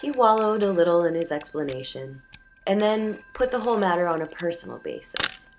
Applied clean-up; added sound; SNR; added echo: none; Camera + Telephone; 12 dB; none.